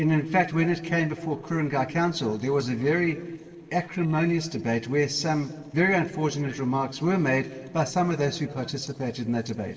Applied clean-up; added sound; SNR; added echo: neural separator model SepFormer DNS4.